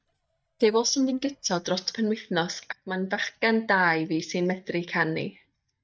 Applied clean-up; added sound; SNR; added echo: neural mask model DeepFilterNet 3.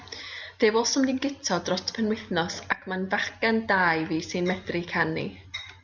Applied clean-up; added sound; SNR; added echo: none; none; none; none.